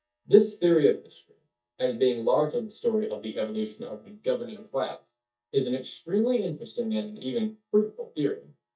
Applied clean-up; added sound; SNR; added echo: neural mask model DeepFilterNet 3.